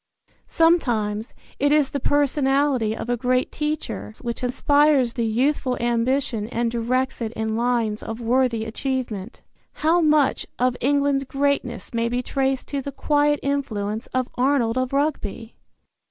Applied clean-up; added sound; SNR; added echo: none; none; none; none.